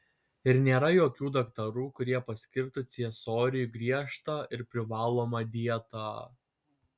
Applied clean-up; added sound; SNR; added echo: none; none; none; none.